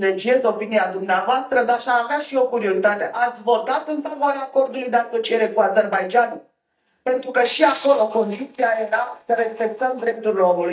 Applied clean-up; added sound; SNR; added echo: neural mask model DeepFilterNet 3.